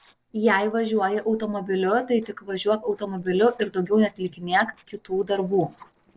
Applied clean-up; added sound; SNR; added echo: neural separator model SepFormer DNS4.